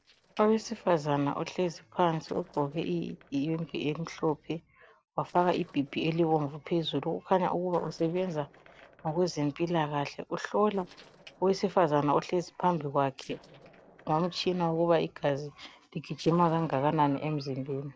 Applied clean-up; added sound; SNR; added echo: neural separator model SepFormer DNS4.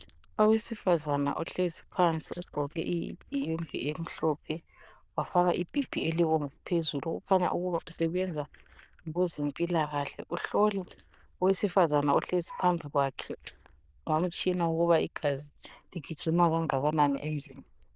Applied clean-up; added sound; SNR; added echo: neural diffusion model UNIVERSE++.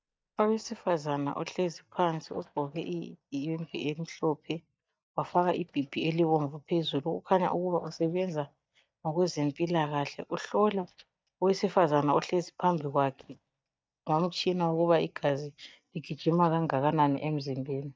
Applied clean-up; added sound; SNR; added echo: neural mask model DeepFilterNet 3.